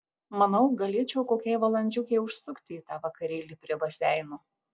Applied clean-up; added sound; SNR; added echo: none; none; none; none.